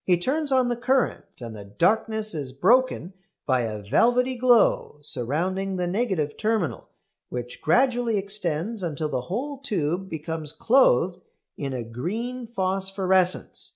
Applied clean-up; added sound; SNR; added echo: none; none; none; none.